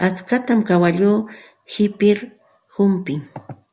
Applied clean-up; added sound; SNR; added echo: none; none; none; none.